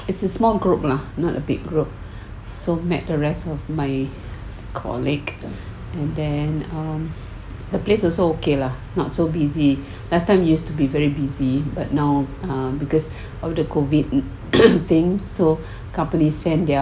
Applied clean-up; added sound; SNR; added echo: none; none; none; none.